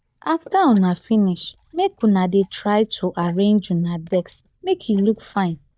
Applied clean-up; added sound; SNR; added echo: neural mask model DeepFilterNet 3.